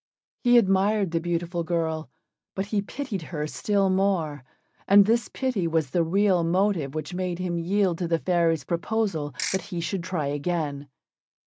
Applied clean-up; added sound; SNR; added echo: neural mask model RNNoise.